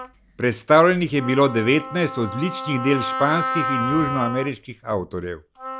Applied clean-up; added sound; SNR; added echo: none; Wind instrument, woodwind instrument; 8 dB; none.